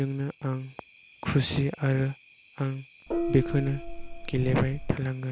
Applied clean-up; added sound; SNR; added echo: none; Gong; 4 dB; none.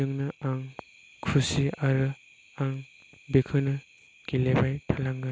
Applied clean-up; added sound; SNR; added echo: none; none; none; none.